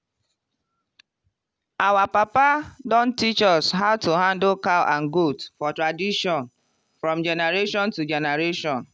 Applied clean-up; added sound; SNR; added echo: none; none; none; none.